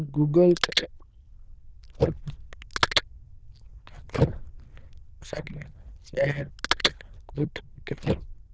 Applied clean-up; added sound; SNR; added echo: neural diffusion model UNIVERSE++.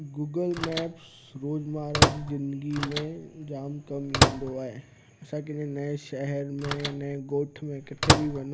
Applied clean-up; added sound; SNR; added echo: none; Microwave oven; -4 dB; none.